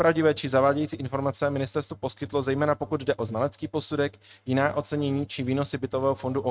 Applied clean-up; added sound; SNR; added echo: neural mask model RNNoise.